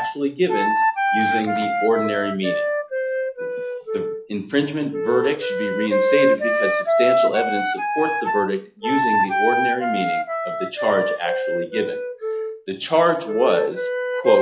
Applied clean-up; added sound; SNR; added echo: classical method log-MMSE.